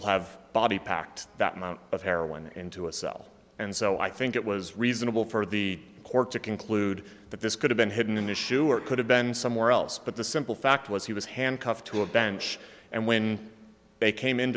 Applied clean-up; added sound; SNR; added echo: none; none; none; none.